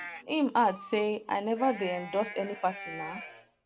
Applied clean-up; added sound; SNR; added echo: none; Livestock, farm animals, working animals; 14 dB; none.